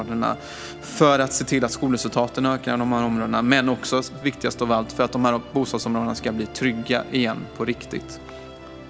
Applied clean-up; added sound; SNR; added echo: none; Musical instrument; 16 dB; none.